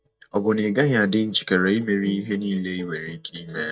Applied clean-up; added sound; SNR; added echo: neural mask model DeepFilterNet 3.